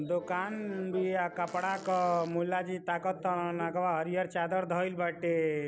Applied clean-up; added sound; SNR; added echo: none; Fart + Accordion; 19 dB; none.